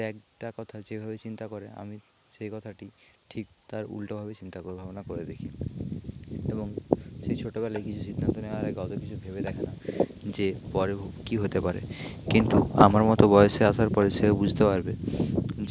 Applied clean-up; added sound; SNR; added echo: none; Marimba, xylophone; 17 dB; none.